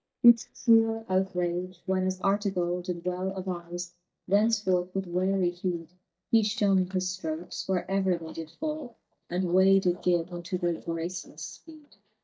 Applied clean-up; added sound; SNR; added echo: neural mask model DeepFilterNet 3.